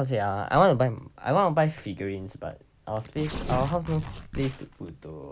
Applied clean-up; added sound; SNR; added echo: none; Tearing; 12 dB; none.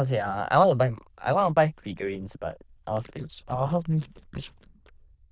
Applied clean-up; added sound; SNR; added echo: neural diffusion model UNIVERSE++.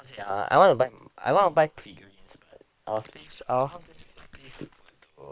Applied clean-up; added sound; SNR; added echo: neural separator model SepFormer WHAM!.